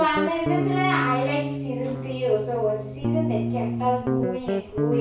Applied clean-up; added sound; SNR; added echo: none; Guitar; 1 dB; reverberation time 0.6 s.